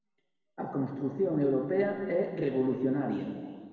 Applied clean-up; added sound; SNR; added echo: none; none; none; reverberation time 1.6 s.